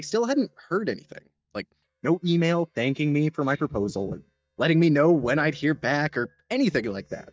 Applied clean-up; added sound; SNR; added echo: neural mask model DeepFilterNet 3.